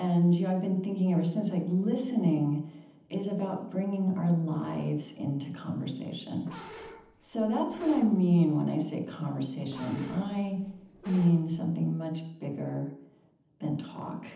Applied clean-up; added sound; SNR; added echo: none; Bark; 19 dB; reverberation time 0.8 s.